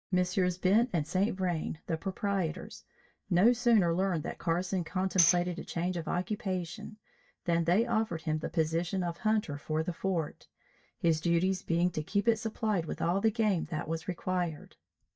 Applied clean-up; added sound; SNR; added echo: neural mask model DeepFilterNet 3.